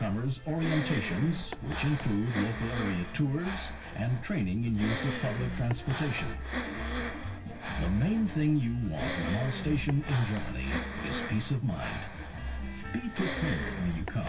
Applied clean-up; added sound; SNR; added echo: none; Breathing; 6 dB; reverberation time 0.2 s.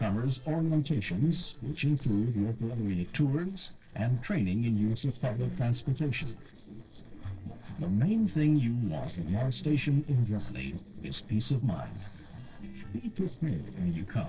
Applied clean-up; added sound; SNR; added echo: neural separator model SepFormer DNS4.